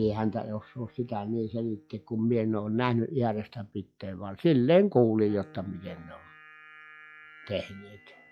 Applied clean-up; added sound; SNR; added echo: classical method log-MMSE.